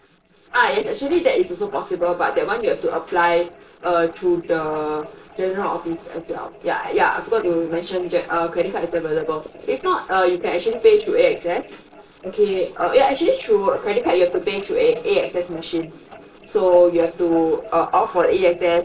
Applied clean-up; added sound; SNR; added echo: neural separator model SepFormer DNS4.